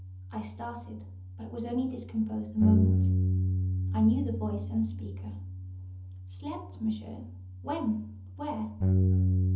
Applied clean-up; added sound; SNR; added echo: none; Bass guitar; -3 dB; reverberation time 0.7 s.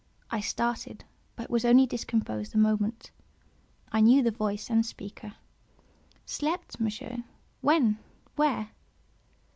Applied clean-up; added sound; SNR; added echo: none; none; none; none.